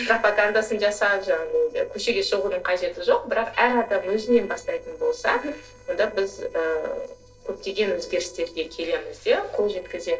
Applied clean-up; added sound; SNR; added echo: neural separator model SepFormer DNS4.